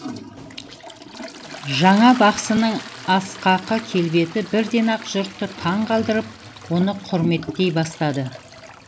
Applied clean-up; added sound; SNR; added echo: none; Toilet flush; 15 dB; none.